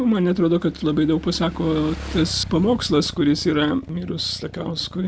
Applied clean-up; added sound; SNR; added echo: none; Motorcycle / Engine; 15 dB; none.